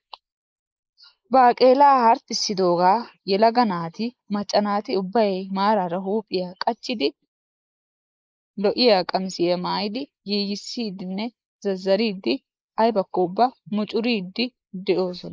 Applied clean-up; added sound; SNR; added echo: neural mask model Resemble Enhance denoiser.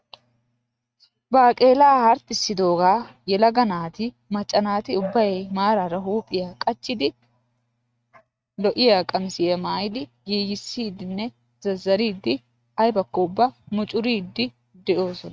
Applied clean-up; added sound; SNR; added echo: neural mask model RNNoise.